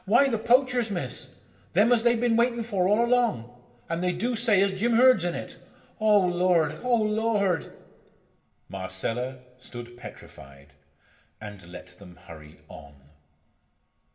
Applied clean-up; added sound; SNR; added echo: none; none; none; reverberation time 0.9 s.